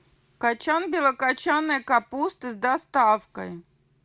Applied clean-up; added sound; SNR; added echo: none; none; none; none.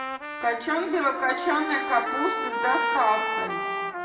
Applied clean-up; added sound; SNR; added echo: none; Trumpet; 3 dB; reverberation time 1.8 s.